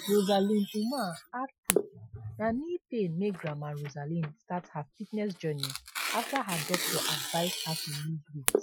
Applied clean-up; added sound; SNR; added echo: classical method Wiener filter.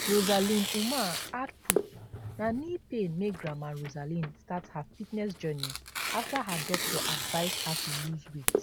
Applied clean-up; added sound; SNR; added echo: none; Tearing; 2 dB; none.